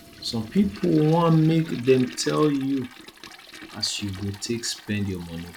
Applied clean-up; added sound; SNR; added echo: none; Toilet flush; 19 dB; none.